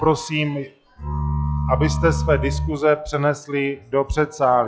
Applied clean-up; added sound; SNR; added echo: classical method log-MMSE.